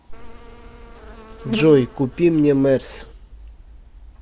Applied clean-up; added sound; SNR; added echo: none; Insect; 13 dB; none.